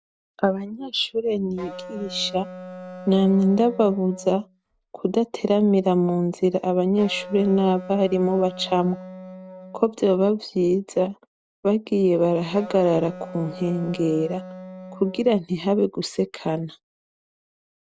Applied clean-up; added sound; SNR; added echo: none; Wind instrument, woodwind instrument; 16 dB; none.